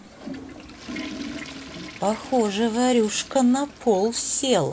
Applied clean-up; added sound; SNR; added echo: none; Toilet flush / Water; 15 dB; none.